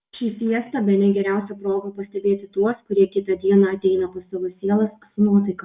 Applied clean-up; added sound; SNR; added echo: none; none; none; none.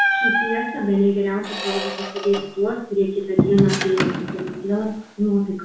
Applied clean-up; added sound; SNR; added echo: none; Squeak; 3 dB; reverberation time 0.5 s.